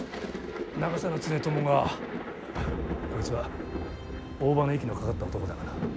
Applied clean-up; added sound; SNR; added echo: none; Thunder; 6 dB; none.